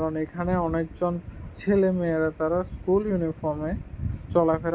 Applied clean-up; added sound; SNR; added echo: none; none; none; none.